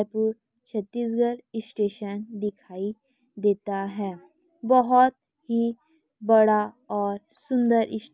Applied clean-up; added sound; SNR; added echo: none; none; none; none.